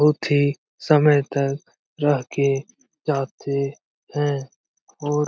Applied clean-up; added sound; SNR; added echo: none; none; none; none.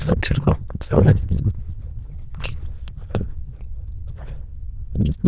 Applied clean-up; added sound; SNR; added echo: neural diffusion model UNIVERSE++.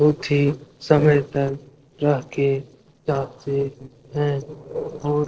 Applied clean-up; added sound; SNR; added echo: neural separator model SepFormer DNS4.